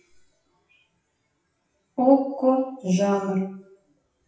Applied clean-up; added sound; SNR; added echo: classical method WPE with log-MMSE.